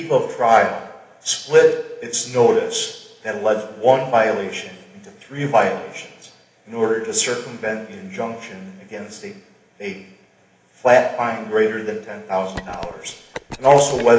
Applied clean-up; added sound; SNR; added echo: none; Telephone; 14 dB; reverberation time 1.0 s.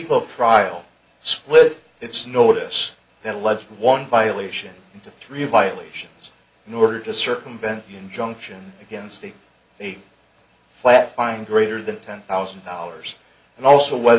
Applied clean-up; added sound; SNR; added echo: none; none; none; none.